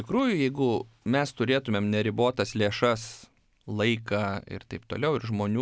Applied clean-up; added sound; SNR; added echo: none; none; none; none.